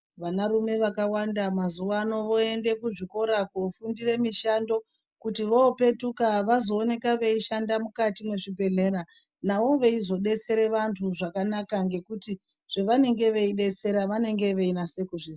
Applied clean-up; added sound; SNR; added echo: none; none; none; none.